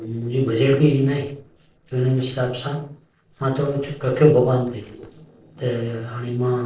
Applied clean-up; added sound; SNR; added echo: neural separator model SepFormer DNS4.